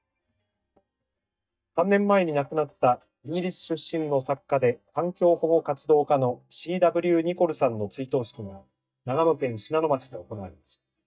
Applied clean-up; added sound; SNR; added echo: neural mask model DeepFilterNet 3.